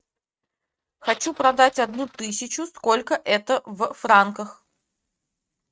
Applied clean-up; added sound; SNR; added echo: neural mask model RNNoise.